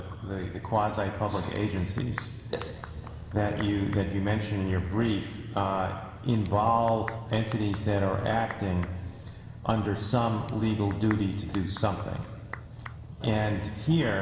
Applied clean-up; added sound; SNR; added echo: none; Clapping; 19 dB; reverberation time 2.8 s.